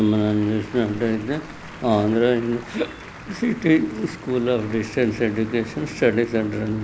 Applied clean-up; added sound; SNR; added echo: none; Applause; 19 dB; none.